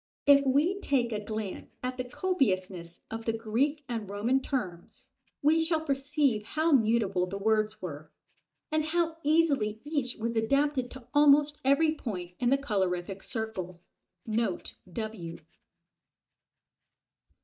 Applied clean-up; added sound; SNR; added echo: neural mask model DeepFilterNet 3.